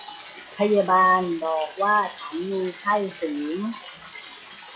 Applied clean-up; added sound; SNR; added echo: classical method log-MMSE.